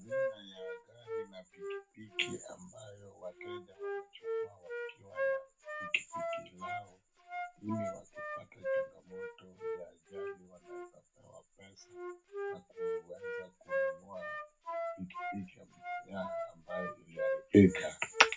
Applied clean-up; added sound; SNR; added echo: none; Wind instrument, woodwind instrument; 3 dB; reverberation time 0.4 s.